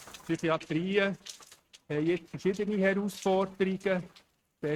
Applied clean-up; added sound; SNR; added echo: neural mask model RNNoise.